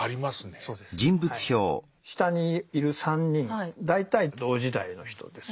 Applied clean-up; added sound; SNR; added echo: none; none; none; none.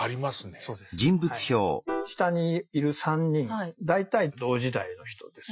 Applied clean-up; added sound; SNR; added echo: classical method Wiener filter.